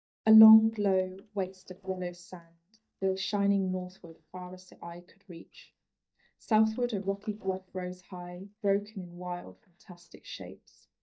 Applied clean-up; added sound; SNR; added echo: neural mask model DeepFilterNet 3.